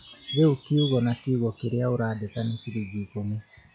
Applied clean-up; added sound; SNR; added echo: classical method log-MMSE.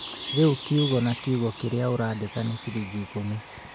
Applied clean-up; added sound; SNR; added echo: none; Bird; 12 dB; none.